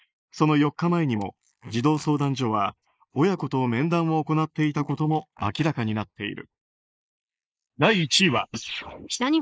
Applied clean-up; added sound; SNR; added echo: neural mask model Resemble Enhance denoiser.